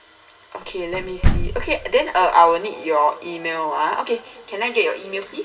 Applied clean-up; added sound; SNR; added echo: none; Slam; 1 dB; reverberation time 2.5 s.